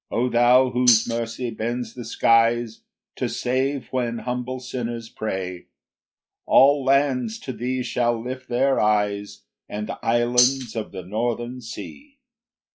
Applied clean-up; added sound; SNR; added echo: classical method log-MMSE.